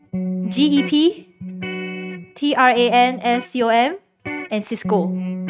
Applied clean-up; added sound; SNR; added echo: neural mask model RNNoise.